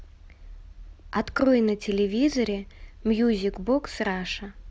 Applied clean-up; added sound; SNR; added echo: none; none; none; none.